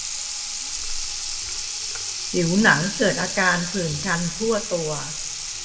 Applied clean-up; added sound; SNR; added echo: none; Sink (filling or washing) / Water tap, faucet; 4 dB; reverberation time 0.8 s.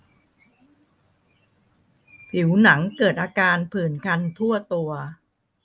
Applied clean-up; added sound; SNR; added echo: none; none; none; none.